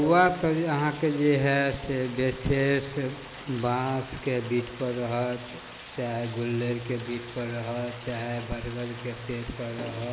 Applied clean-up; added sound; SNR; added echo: none; Rain; 16 dB; none.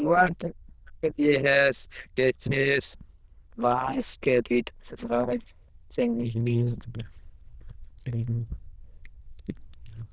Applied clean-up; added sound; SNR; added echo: neural diffusion model UNIVERSE++.